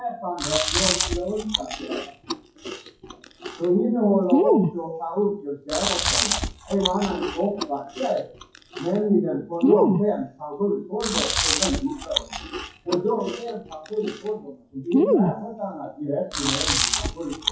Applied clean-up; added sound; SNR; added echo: classical method WPE with log-MMSE.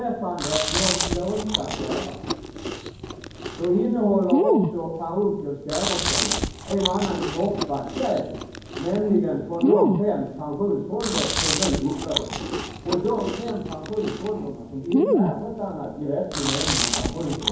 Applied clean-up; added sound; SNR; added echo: none; Chewing, mastication; 1 dB; reverberation time 1.2 s.